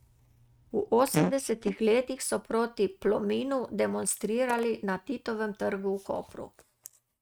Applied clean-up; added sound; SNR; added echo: neural mask model RNNoise.